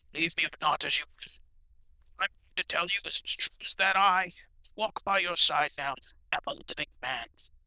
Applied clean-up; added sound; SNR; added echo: neural diffusion model UNIVERSE++.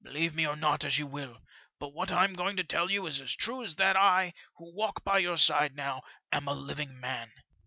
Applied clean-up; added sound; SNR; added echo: none; none; none; none.